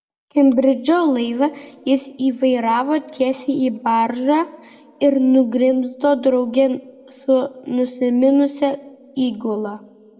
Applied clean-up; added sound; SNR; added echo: none; none; none; reverberation time 1.4 s.